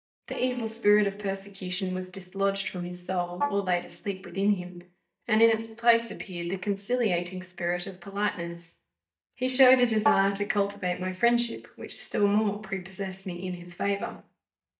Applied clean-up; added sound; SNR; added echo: neural mask model DeepFilterNet 3.